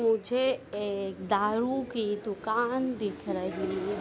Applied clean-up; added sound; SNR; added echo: none; none; none; none.